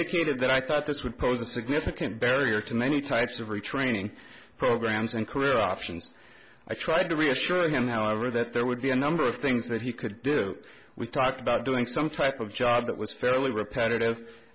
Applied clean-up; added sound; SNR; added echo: none; none; none; none.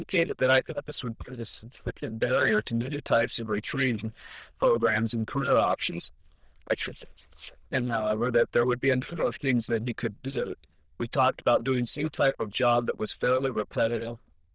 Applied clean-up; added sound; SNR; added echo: neural diffusion model UNIVERSE++.